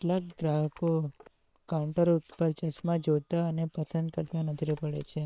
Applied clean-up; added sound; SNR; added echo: neural separator model SepFormer WHAM!.